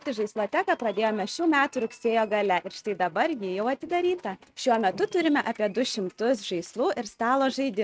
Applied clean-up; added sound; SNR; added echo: neural mask model RNNoise.